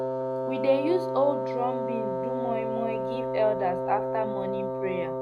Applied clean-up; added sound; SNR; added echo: none; Wind instrument, woodwind instrument; 0 dB; none.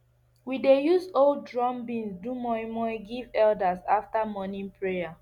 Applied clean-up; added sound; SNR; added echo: none; none; none; none.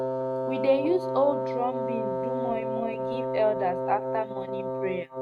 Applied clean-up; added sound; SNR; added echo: neural mask model RNNoise.